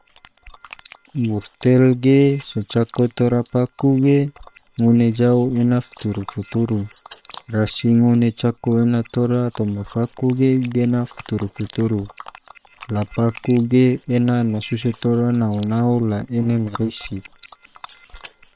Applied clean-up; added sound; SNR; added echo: neural separator model SepFormer WHAM!.